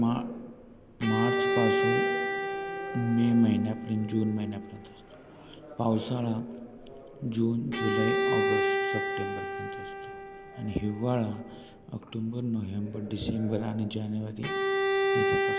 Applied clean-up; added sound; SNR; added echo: none; Bowed string instrument; 1 dB; none.